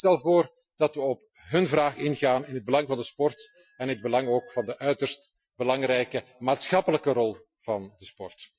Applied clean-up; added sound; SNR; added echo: classical method Wiener filter.